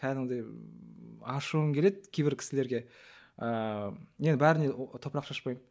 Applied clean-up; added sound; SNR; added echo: none; none; none; none.